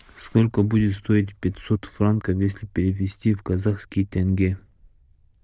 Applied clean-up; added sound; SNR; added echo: neural diffusion model UNIVERSE++.